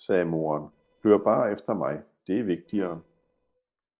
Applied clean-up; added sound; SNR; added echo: neural separator model SepFormer DNS4.